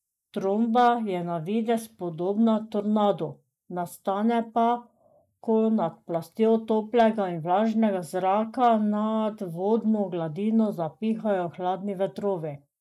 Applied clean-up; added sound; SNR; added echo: neural mask model Resemble Enhance denoiser.